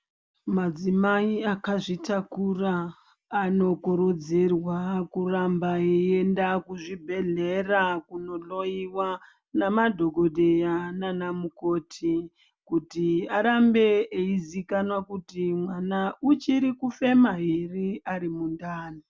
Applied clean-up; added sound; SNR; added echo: none; none; none; none.